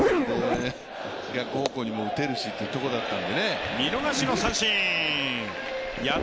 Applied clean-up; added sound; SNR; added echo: none; Zipper (clothing); 5 dB; none.